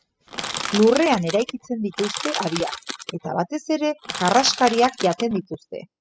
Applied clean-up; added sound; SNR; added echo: classical method spectral subtraction.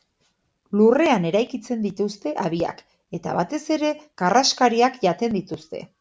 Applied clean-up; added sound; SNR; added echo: none; none; none; none.